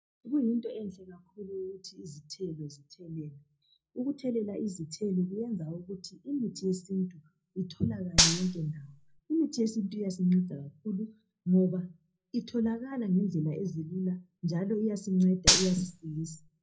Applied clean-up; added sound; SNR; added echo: none; Gunshot, gunfire; -3 dB; reverberation time 0.4 s.